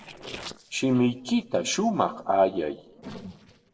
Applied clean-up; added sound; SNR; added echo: neural separator model SepFormer DNS4.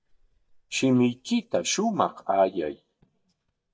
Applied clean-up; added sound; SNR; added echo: neural mask model DeepFilterNet 3.